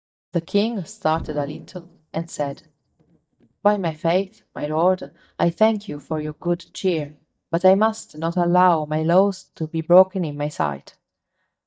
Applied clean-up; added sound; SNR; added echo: neural mask model DeepFilterNet 3.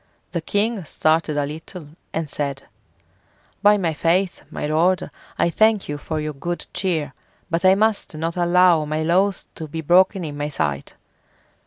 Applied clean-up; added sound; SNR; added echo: none; none; none; none.